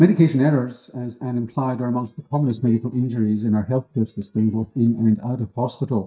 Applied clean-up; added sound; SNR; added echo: neural mask model DeepFilterNet 3.